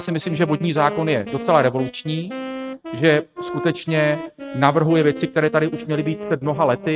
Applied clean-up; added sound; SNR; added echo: neural mask model RNNoise.